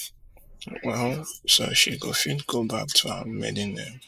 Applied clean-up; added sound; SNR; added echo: neural mask model Resemble Enhance denoiser.